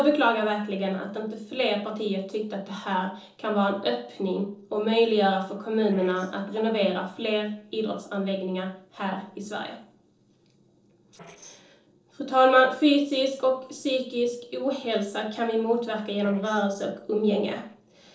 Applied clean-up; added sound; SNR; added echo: neural separator model SepFormer DNS4.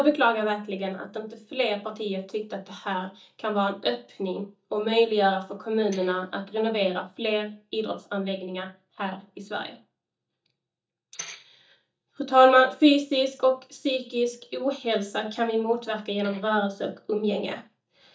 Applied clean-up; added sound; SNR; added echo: neural mask model DeepFilterNet 3.